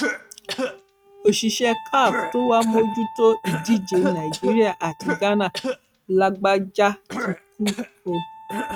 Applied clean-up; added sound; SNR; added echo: neural mask model RNNoise.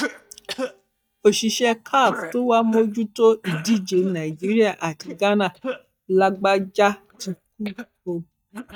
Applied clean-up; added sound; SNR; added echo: neural mask model DeepFilterNet 3.